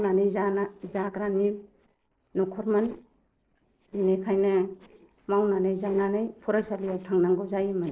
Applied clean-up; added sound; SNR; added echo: neural separator model SepFormer DNS4.